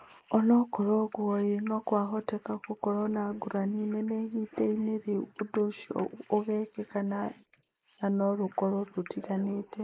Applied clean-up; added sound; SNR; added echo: neural mask model Resemble Enhance denoiser.